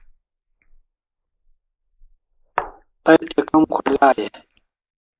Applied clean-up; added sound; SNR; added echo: neural mask model Resemble Enhance denoiser.